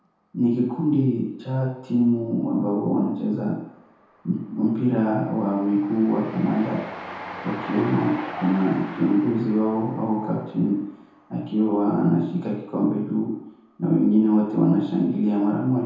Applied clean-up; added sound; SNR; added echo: none; Train; 19 dB; reverberation time 0.8 s.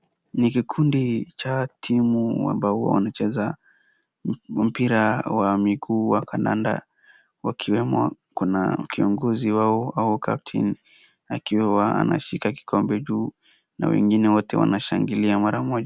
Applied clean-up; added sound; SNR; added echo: none; none; none; none.